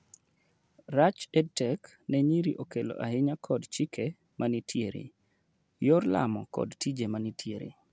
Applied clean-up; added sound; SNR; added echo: none; none; none; none.